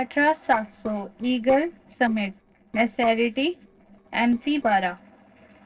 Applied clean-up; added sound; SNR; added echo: neural separator model SepFormer DNS4.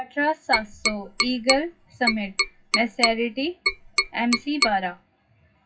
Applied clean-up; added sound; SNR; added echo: classical method WPE with log-MMSE.